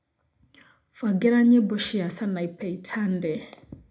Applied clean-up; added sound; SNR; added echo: none; none; none; reverberation time 0.2 s.